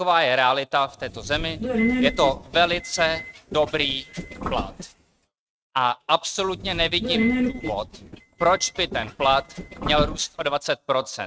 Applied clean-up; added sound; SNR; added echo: neural mask model RNNoise.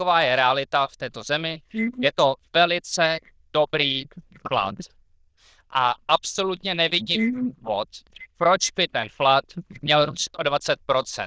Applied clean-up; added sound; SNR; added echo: neural diffusion model UNIVERSE++.